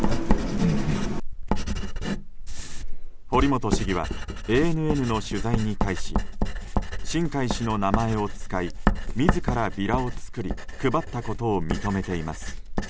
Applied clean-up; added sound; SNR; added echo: none; Writing; -2 dB; none.